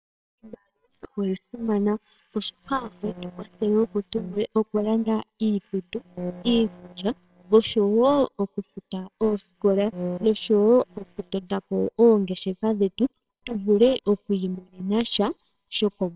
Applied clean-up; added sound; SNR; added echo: neural separator model SepFormer WHAMR!.